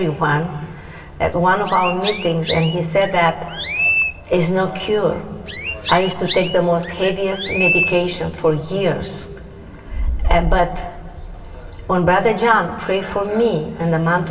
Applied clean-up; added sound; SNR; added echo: none; Chirp, tweet; 6 dB; reverberation time 2.7 s.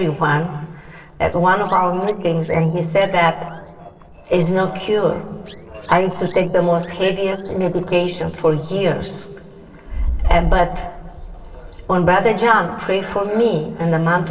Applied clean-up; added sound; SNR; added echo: neural separator model SepFormer DNS4.